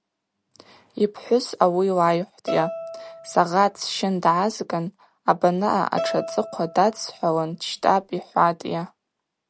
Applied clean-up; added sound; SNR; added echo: none; Bowed string instrument; 11 dB; none.